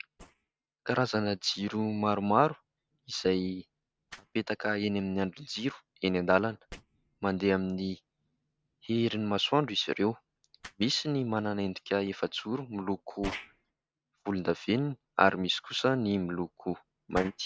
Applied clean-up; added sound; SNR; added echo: neural mask model RNNoise.